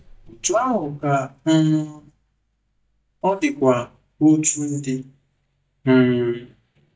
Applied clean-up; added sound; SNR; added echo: neural mask model DeepFilterNet 3.